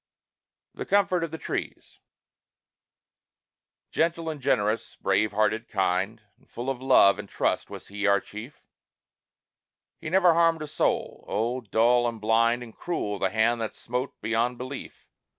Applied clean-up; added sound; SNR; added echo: none; none; none; none.